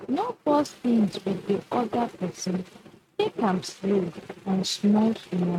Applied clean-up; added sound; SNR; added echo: neural mask model RNNoise.